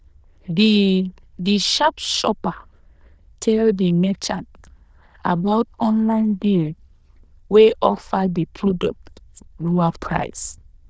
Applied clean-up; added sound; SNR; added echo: neural diffusion model UNIVERSE++.